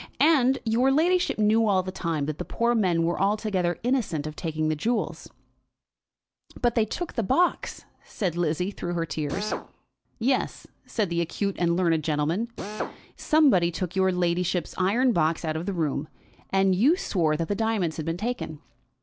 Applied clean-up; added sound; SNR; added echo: none; Drill; 8 dB; none.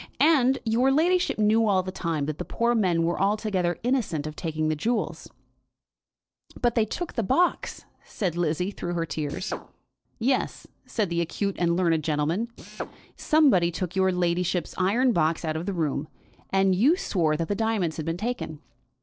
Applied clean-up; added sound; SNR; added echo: neural separator model SepFormer DNS4.